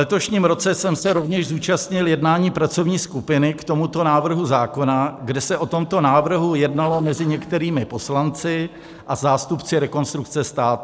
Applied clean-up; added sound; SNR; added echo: neural separator model SepFormer DNS4.